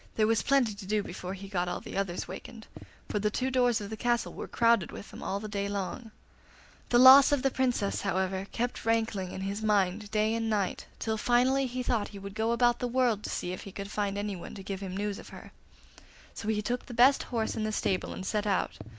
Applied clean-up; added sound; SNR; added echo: none; none; none; none.